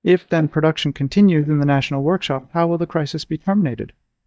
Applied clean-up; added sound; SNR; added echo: neural mask model DeepFilterNet 3.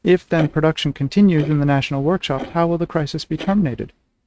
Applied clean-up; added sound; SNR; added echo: neural mask model RNNoise.